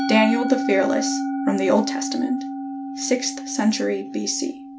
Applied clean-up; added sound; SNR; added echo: none; Musical instrument; 4 dB; none.